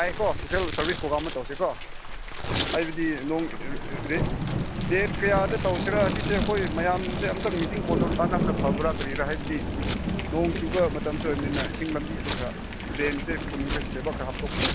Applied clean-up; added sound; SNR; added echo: none; Domestic sounds, home sounds + Thunder / Rain; -1 dB; none.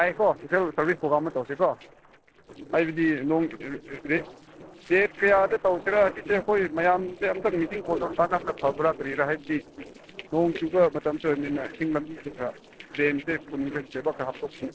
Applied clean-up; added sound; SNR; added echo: neural separator model SepFormer DNS4.